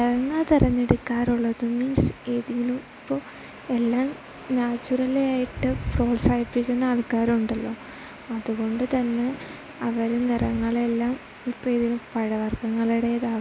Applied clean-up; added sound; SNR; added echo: none; none; none; none.